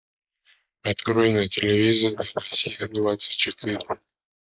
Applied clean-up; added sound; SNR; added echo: neural mask model Resemble Enhance denoiser.